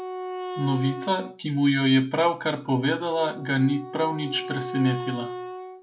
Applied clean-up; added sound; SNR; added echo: none; Wind instrument, woodwind instrument; 11 dB; reverberation time 0.2 s.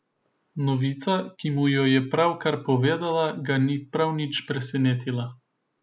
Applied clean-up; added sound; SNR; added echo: none; none; none; none.